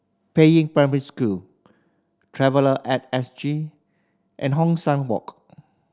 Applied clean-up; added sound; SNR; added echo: none; none; none; none.